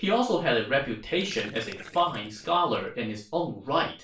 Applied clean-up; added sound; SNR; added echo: none; Gurgling; 20 dB; reverberation time 0.3 s.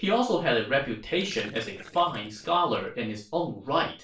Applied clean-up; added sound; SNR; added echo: neural separator model SepFormer DNS4.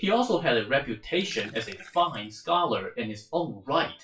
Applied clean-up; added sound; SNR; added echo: classical method WPE with log-MMSE.